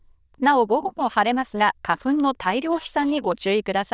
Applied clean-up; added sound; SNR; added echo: neural diffusion model UNIVERSE++.